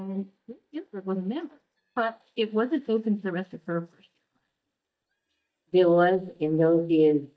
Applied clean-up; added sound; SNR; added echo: neural mask model DeepFilterNet 3.